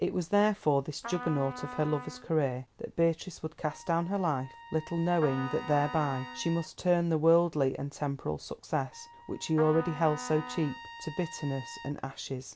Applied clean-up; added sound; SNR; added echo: none; Trumpet + Trumpet; 13 dB; none.